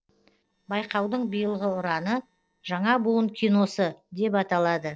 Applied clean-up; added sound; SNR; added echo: neural separator model SepFormer DNS4.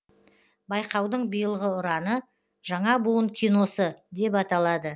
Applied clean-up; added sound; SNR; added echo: none; none; none; none.